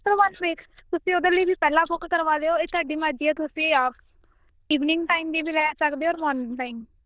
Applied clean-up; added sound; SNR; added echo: neural diffusion model UNIVERSE++.